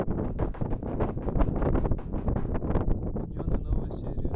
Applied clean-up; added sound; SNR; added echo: none; Knock / Wood; 19 dB; none.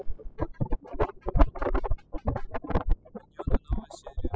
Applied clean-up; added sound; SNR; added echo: classical method spectral subtraction.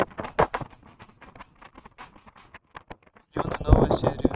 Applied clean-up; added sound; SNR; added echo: neural mask model RNNoise.